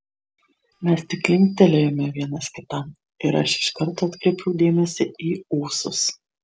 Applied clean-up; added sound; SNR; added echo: neural separator model SepFormer DNS4.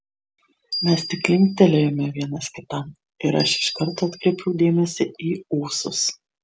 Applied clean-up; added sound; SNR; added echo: none; Bell; 11 dB; none.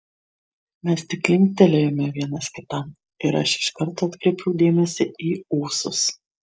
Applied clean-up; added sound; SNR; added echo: neural mask model DeepFilterNet 3.